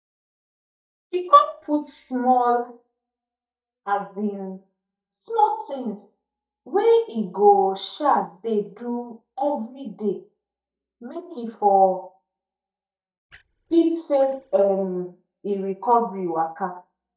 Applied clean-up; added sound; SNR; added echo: neural mask model DeepFilterNet 3.